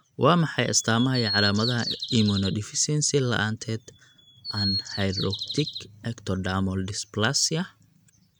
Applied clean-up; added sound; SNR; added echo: neural mask model RNNoise.